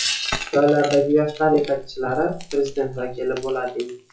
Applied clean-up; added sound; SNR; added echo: classical method WPE with log-MMSE.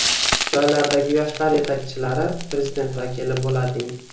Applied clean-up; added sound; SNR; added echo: none; Frying (food); 5 dB; reverberation time 0.6 s.